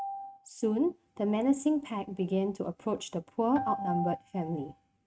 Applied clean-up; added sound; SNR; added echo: neural mask model RNNoise.